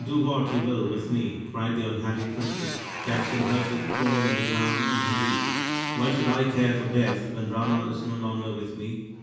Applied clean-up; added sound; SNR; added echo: none; Motorcycle; 5 dB; reverberation time 1.2 s.